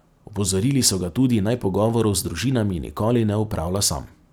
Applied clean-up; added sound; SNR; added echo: none; none; none; none.